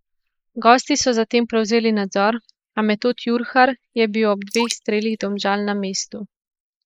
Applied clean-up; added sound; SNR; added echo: neural mask model Resemble Enhance denoiser.